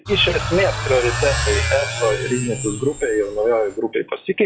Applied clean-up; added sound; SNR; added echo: classical method log-MMSE.